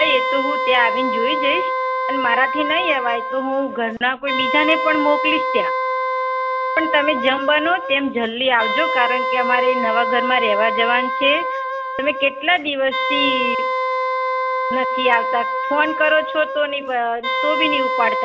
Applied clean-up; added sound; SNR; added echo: none; Wind instrument, woodwind instrument; 1 dB; none.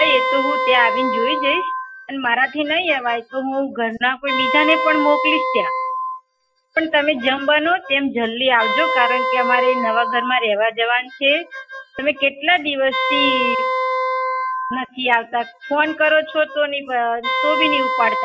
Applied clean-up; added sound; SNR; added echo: classical method Wiener filter.